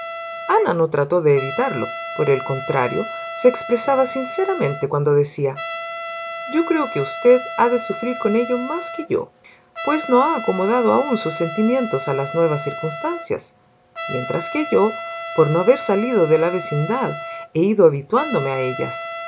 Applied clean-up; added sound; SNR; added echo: none; Trumpet; 10 dB; none.